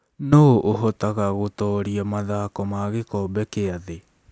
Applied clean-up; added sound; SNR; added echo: none; none; none; none.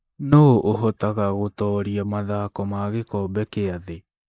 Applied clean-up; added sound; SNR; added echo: neural mask model Resemble Enhance denoiser.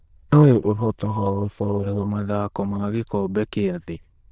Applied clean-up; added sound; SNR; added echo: neural diffusion model UNIVERSE++.